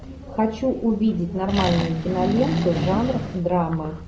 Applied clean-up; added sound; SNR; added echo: none; Accelerating, revving, vroom; 3 dB; none.